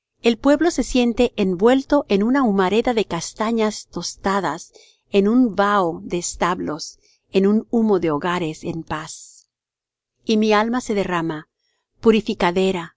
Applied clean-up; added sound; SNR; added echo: none; none; none; none.